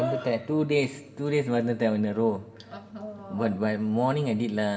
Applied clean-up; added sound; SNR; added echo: none; none; none; reverberation time 1.5 s.